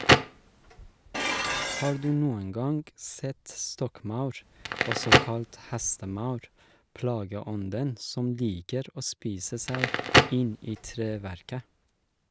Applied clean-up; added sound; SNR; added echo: none; Crackle + Dishes, pots, and pans; -2 dB; none.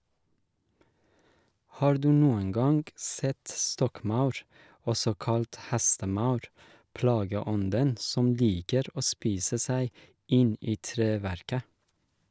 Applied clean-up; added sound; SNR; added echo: none; none; none; none.